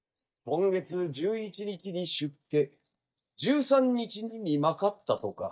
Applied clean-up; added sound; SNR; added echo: neural mask model DeepFilterNet 3.